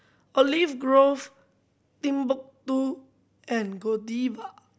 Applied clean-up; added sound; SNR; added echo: none; none; none; none.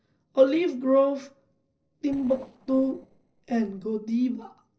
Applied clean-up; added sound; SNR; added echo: neural separator model SepFormer DNS4.